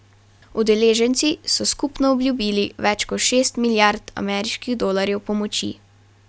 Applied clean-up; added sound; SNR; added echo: none; none; none; none.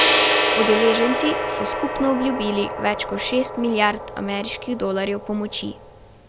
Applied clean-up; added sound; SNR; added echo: none; Gong; 1 dB; none.